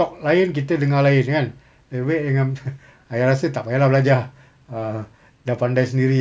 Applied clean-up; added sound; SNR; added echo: none; none; none; none.